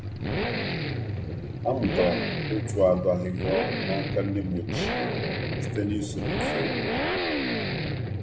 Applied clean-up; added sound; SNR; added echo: none; Accelerating, revving, vroom; -1 dB; none.